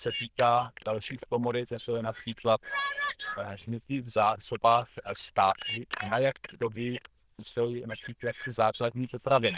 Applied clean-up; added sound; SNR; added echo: neural diffusion model UNIVERSE++.